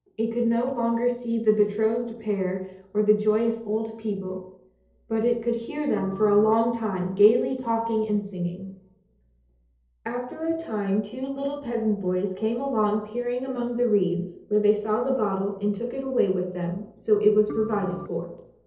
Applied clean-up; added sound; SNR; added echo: neural separator model SepFormer DNS4.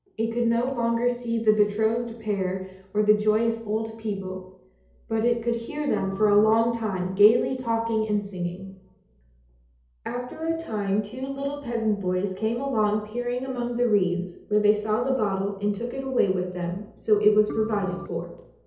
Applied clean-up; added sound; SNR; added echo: none; Organ; 15 dB; reverberation time 2.2 s.